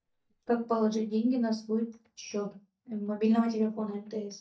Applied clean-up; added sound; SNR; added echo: neural mask model DeepFilterNet 3.